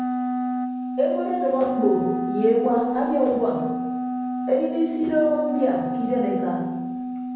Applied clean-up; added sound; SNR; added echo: none; Wind instrument, woodwind instrument; 3 dB; reverberation time 1.1 s.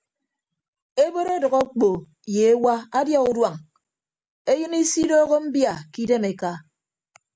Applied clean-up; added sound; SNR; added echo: none; none; none; none.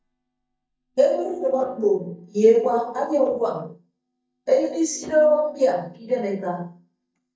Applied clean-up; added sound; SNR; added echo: neural mask model DeepFilterNet 3.